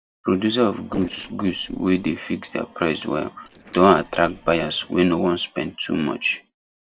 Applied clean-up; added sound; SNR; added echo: neural separator model SepFormer DNS4.